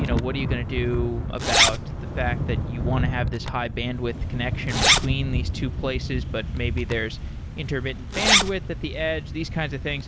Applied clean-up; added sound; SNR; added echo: none; Thunder / Rain + Zipper (clothing); -3 dB; none.